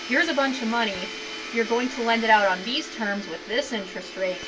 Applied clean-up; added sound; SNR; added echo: none; Domestic sounds, home sounds; 11 dB; reverberation time 0.2 s.